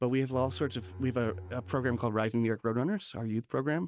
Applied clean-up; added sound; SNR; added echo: none; Bowed string instrument; 12 dB; none.